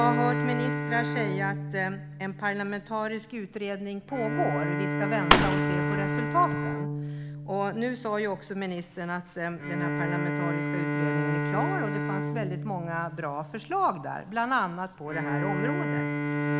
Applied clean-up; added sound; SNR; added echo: none; Fireworks + Bowed string instrument; -1 dB; none.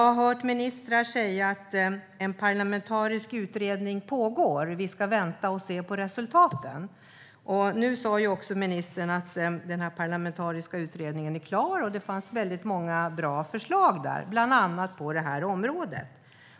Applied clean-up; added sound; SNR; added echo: none; none; none; none.